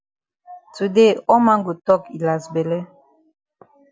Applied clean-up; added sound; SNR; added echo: none; none; none; none.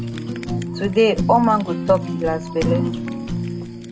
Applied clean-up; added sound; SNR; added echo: none; Fire; 3 dB; reverberation time 0.2 s.